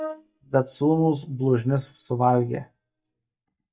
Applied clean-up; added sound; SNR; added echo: neural mask model DeepFilterNet 3.